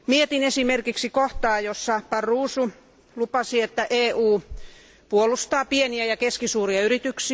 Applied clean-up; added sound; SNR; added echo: none; none; none; none.